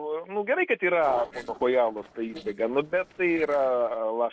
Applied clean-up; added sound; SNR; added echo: neural separator model SepFormer DNS4.